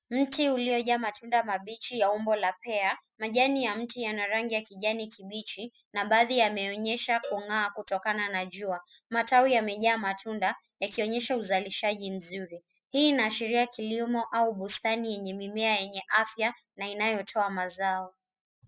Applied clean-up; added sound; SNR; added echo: classical method spectral subtraction.